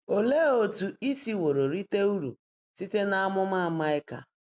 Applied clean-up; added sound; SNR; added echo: none; none; none; none.